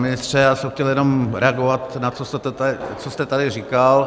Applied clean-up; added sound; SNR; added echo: none; none; none; none.